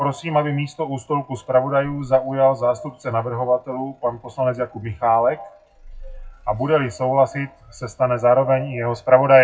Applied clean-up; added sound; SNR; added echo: classical method WPE with log-MMSE.